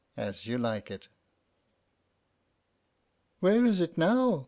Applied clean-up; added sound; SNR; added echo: none; none; none; none.